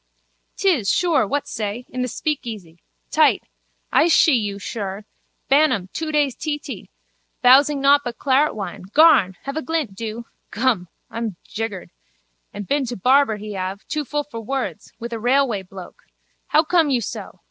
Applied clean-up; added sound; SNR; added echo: none; none; none; none.